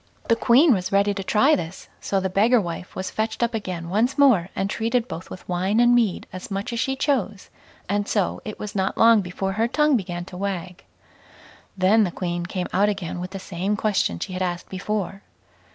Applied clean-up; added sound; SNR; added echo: none; none; none; none.